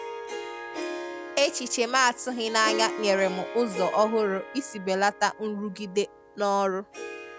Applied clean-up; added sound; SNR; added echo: none; Harp; 10 dB; none.